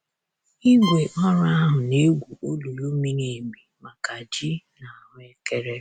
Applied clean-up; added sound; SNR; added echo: none; Bowed string instrument; 12 dB; none.